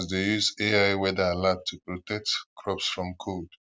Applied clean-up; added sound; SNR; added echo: none; none; none; none.